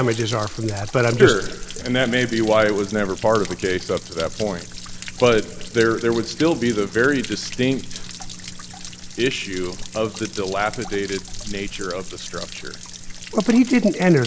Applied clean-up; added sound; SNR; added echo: none; Stream / Trickle, dribble / Splash, splatter; 12 dB; none.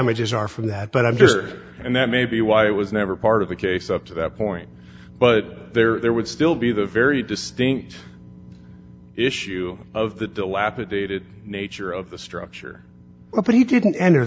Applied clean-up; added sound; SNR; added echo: none; none; none; none.